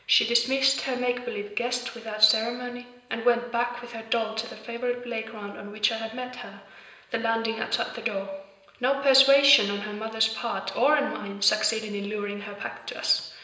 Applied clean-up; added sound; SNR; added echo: none; none; none; reverberation time 0.9 s.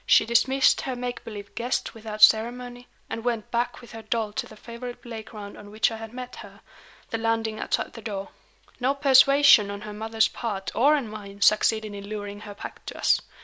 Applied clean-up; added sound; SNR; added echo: none; none; none; none.